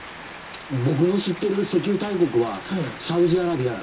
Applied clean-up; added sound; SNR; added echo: none; Rain; 15 dB; reverberation time 0.2 s.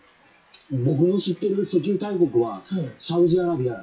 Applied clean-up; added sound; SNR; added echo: classical method WPE with log-MMSE.